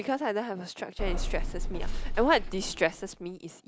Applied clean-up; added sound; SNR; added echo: none; Bus / Engine; 0 dB; none.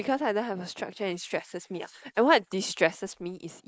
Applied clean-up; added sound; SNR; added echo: neural mask model Resemble Enhance denoiser.